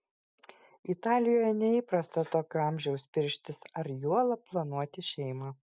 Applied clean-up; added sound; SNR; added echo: none; none; none; none.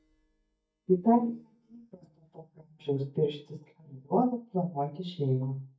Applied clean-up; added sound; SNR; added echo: neural mask model DeepFilterNet 3.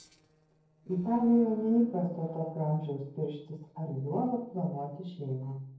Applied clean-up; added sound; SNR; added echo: neural separator model SepFormer DNS4.